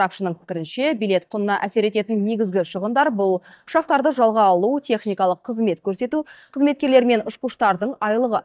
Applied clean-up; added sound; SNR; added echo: neural mask model DeepFilterNet 3.